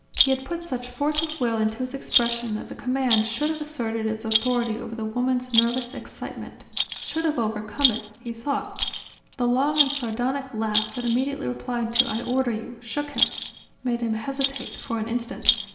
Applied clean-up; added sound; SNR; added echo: none; Rattle; 3 dB; reverberation time 0.9 s.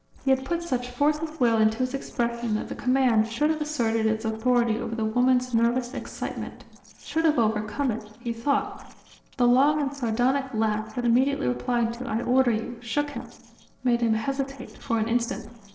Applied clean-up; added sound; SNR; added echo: neural separator model SepFormer DNS4.